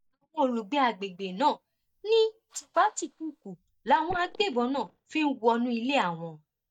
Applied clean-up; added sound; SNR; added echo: neural mask model DeepFilterNet 3.